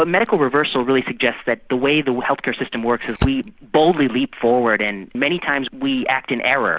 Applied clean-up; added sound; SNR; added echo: none; Fire; 16 dB; none.